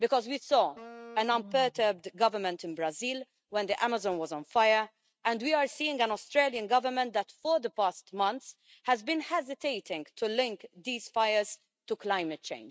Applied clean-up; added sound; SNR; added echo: neural mask model RNNoise.